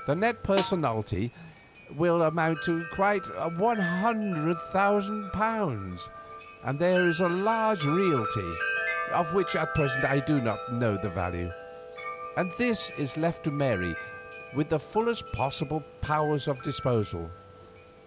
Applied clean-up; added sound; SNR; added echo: none; Wind chime + Snare drum; 9 dB; none.